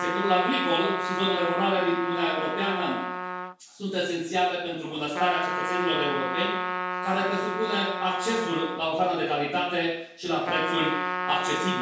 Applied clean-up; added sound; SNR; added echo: none; Trumpet; 3 dB; reverberation time 0.6 s.